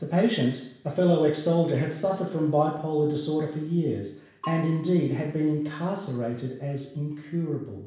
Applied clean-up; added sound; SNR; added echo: none; Bell / Percussion; 20 dB; reverberation time 0.7 s.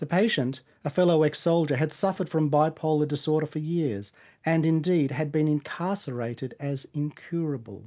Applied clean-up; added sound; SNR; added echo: none; none; none; none.